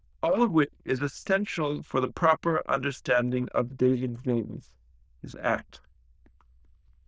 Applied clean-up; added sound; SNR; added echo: neural diffusion model UNIVERSE++.